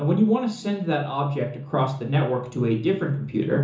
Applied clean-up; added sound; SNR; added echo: none; none; none; reverberation time 0.7 s.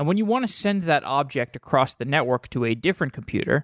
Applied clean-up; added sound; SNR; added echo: none; none; none; none.